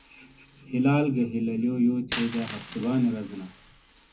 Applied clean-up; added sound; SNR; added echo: none; Coin (dropping); 13 dB; reverberation time 0.3 s.